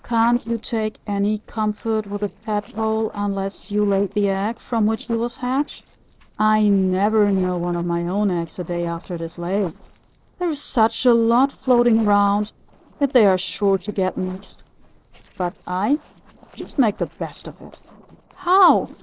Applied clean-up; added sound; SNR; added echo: neural separator model SepFormer DNS4.